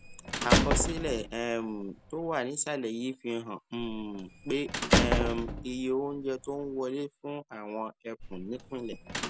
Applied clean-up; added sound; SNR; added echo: none; Squeak / Slam / Human group actions; -1 dB; none.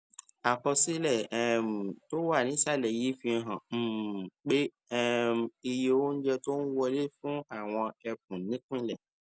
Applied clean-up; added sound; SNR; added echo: none; none; none; none.